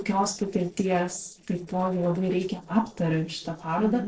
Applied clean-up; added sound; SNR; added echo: neural separator model SepFormer DNS4.